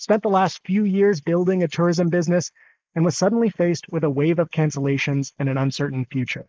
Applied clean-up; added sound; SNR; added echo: neural mask model Resemble Enhance denoiser.